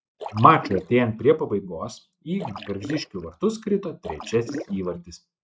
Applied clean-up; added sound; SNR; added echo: neural mask model RNNoise.